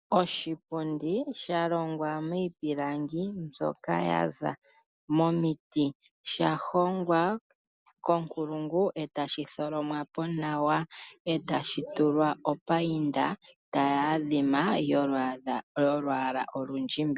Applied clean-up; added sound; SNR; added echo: none; none; none; none.